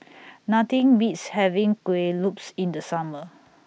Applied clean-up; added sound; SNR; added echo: none; none; none; none.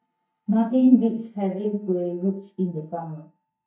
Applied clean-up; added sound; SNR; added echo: neural mask model DeepFilterNet 3.